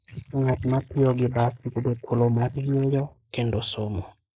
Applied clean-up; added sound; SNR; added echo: neural mask model Resemble Enhance denoiser.